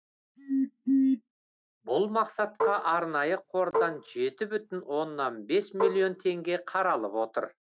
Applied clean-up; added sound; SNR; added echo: none; Marimba, xylophone; 5 dB; none.